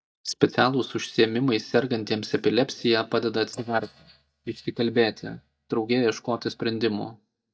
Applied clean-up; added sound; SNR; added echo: neural mask model DeepFilterNet 3.